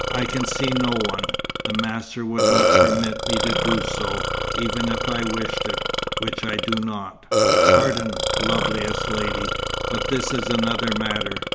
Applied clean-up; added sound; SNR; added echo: none; Burping, eructation; -5 dB; none.